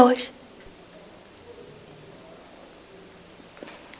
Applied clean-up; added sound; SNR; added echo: none; none; none; none.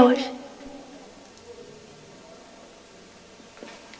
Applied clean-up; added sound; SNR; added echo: none; none; none; reverberation time 1.5 s.